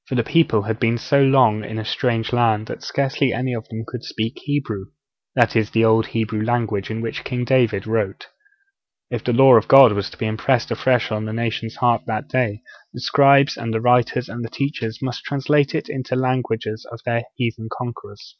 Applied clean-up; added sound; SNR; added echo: none; none; none; none.